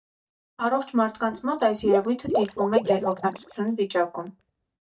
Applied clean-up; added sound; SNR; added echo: neural mask model DeepFilterNet 3.